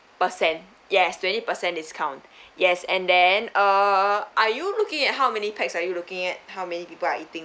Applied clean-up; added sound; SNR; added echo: none; none; none; none.